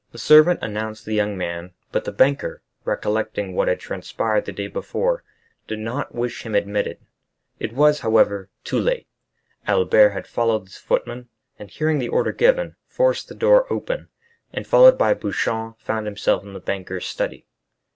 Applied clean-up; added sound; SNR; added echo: none; none; none; none.